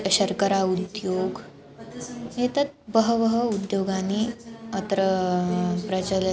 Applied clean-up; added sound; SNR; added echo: none; none; none; none.